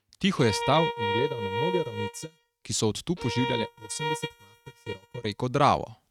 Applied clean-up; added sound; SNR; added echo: neural mask model RNNoise.